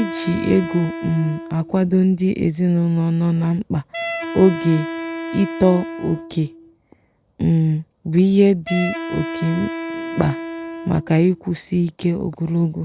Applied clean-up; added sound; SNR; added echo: none; Wind instrument, woodwind instrument; 11 dB; none.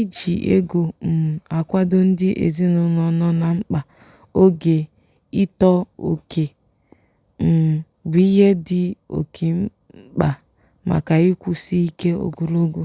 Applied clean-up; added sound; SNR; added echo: none; none; none; none.